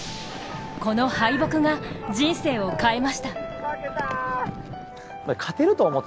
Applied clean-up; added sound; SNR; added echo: none; none; none; none.